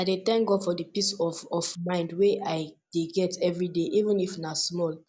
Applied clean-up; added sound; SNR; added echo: none; none; none; none.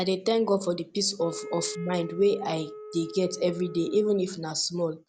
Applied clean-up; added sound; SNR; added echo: none; Wind instrument, woodwind instrument; 14 dB; none.